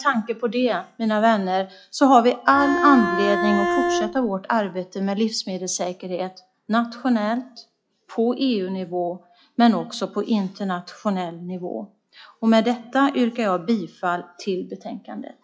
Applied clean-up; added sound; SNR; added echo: classical method log-MMSE.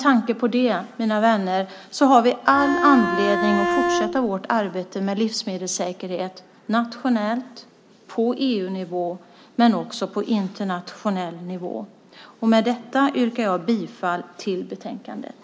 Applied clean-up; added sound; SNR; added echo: none; Bowed string instrument; 0 dB; none.